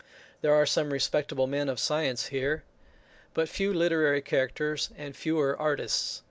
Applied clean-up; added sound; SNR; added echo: none; none; none; none.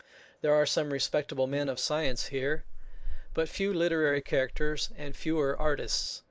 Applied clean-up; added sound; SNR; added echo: neural mask model Resemble Enhance denoiser.